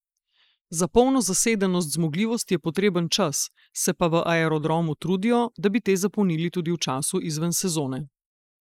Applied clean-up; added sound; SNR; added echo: neural mask model Resemble Enhance denoiser.